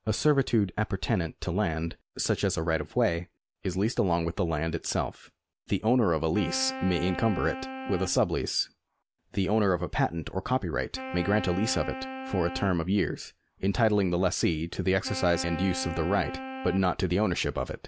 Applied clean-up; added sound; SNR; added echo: none; Wind instrument, woodwind instrument; 11 dB; none.